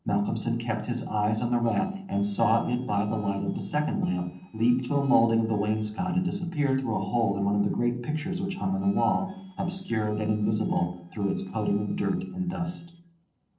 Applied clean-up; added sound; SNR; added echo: neural separator model SepFormer DNS4.